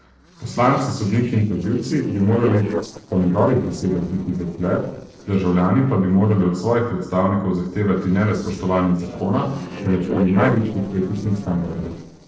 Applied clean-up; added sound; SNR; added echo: neural separator model SepFormer DNS4.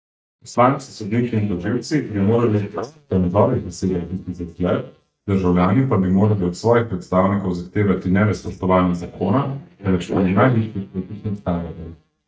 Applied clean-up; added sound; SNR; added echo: neural mask model DeepFilterNet 3.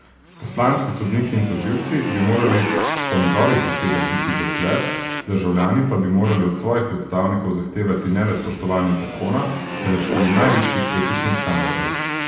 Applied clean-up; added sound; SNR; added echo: none; Motorcycle; 5 dB; reverberation time 0.9 s.